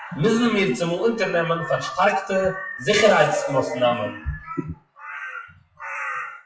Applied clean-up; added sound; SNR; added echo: classical method WPE with log-MMSE.